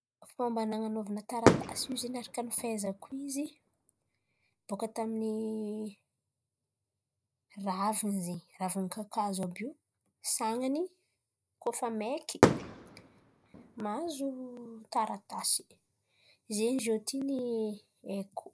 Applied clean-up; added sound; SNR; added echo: none; Fireworks; -2 dB; none.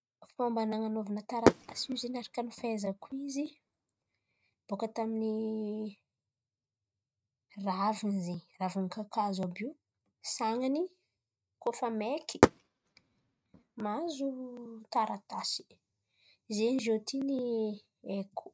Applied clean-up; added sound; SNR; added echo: neural mask model RNNoise.